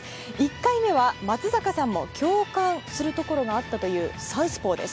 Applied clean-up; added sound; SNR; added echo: none; none; none; none.